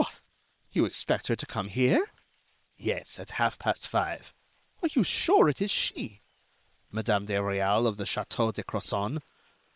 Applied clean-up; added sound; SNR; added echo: neural separator model SepFormer WHAM!.